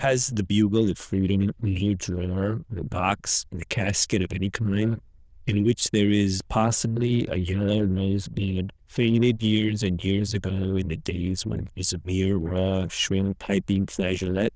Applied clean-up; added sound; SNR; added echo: neural diffusion model UNIVERSE++.